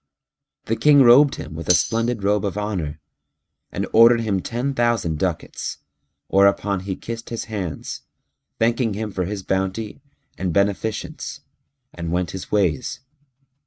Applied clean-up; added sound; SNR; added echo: neural mask model RNNoise.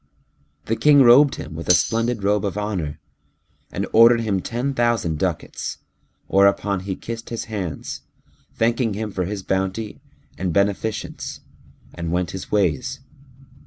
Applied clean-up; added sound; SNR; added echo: none; Tambourine; 4 dB; none.